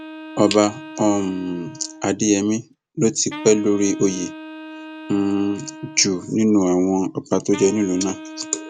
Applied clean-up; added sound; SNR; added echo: none; Wind instrument, woodwind instrument; 16 dB; none.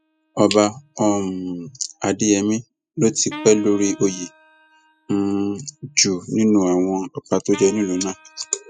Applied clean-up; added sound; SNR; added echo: classical method spectral subtraction.